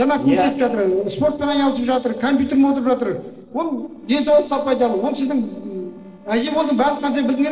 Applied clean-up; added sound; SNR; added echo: neural separator model SepFormer DNS4.